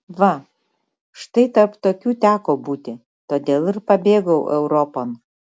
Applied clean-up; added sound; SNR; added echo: none; none; none; none.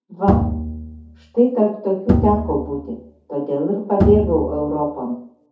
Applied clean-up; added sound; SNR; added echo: none; Bowed string instrument; 2 dB; reverberation time 0.5 s.